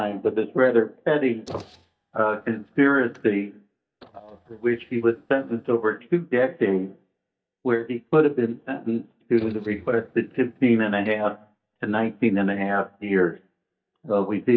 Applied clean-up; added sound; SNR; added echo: neural mask model DeepFilterNet 3.